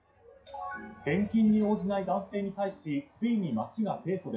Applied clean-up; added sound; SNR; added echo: classical method WPE with log-MMSE.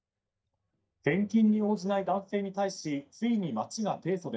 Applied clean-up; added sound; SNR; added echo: neural mask model DeepFilterNet 3.